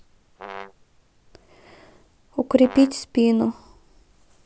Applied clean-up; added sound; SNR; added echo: none; Brass instrument; 17 dB; none.